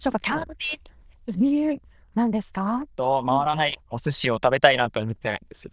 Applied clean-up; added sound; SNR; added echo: neural diffusion model UNIVERSE++.